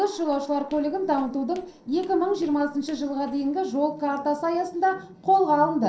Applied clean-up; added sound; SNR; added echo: neural separator model SepFormer DNS4.